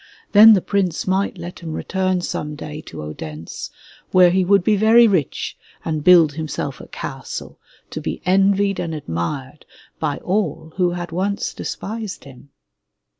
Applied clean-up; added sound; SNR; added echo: none; none; none; none.